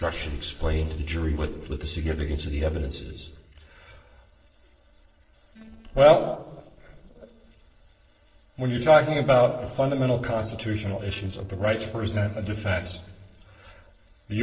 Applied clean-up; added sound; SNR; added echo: neural separator model SepFormer DNS4.